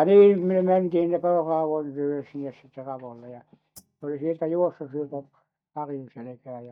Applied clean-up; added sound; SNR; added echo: neural mask model DeepFilterNet 3.